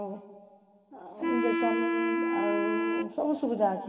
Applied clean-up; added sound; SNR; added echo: none; Wind instrument, woodwind instrument; -3 dB; reverberation time 2.5 s.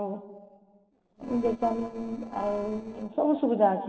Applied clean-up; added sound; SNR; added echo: neural separator model SepFormer DNS4.